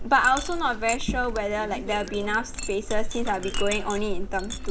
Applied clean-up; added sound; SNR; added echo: none; Chink, clink; 3 dB; none.